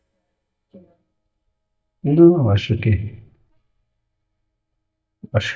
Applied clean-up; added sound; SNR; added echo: neural mask model DeepFilterNet 3.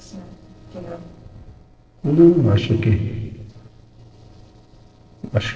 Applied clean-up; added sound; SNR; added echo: neural separator model SepFormer DNS4.